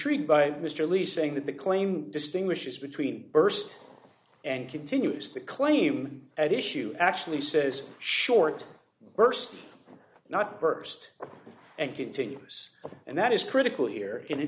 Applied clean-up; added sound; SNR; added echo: none; none; none; none.